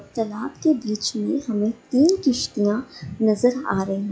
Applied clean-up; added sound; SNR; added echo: classical method log-MMSE.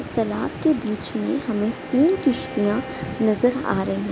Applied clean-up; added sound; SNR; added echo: none; Bowed string instrument; 18 dB; none.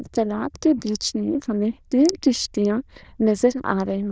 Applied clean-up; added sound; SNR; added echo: neural diffusion model UNIVERSE++.